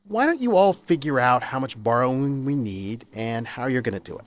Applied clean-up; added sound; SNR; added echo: neural separator model SepFormer DNS4.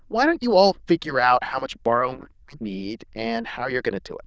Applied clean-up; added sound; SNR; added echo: neural diffusion model UNIVERSE++.